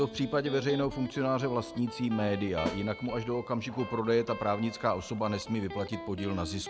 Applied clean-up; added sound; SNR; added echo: none; Snare drum + Electric guitar; 12 dB; none.